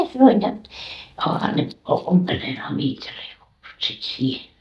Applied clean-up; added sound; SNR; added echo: neural mask model DeepFilterNet 3.